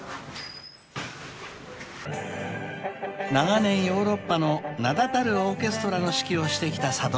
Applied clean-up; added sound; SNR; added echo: none; none; none; none.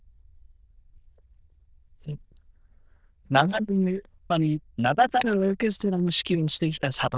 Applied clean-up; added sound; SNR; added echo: neural diffusion model UNIVERSE++.